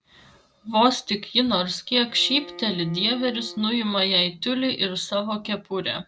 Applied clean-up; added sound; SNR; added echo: none; Bowed string instrument; 19 dB; none.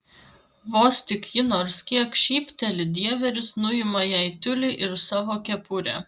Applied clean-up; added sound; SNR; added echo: none; none; none; none.